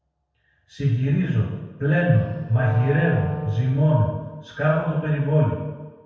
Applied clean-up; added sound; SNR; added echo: none; Wind instrument, woodwind instrument; 12 dB; reverberation time 1.2 s.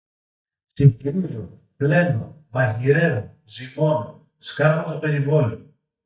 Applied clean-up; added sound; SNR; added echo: neural mask model DeepFilterNet 3.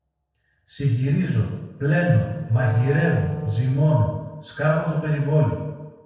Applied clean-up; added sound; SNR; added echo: neural separator model SepFormer DNS4.